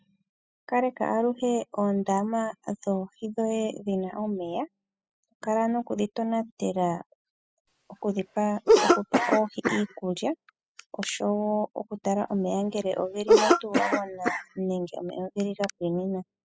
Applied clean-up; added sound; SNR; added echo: classical method spectral subtraction.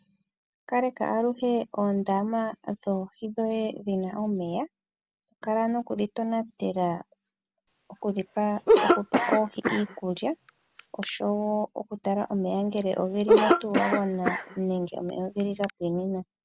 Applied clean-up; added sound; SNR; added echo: none; Cough; -1 dB; none.